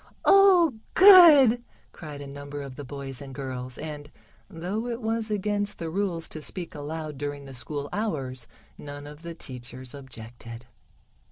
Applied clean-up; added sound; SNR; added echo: none; none; none; none.